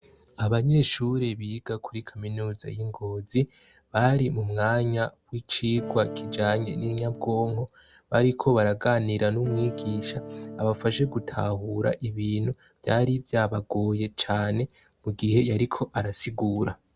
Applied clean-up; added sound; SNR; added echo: none; Electric guitar / Strum; 11 dB; none.